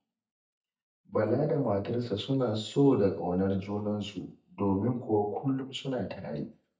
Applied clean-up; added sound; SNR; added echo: neural mask model DeepFilterNet 3.